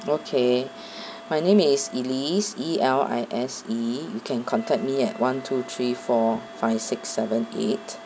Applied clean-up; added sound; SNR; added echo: none; Wind instrument, woodwind instrument; 20 dB; none.